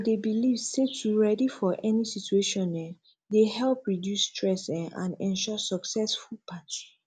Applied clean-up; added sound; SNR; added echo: none; none; none; none.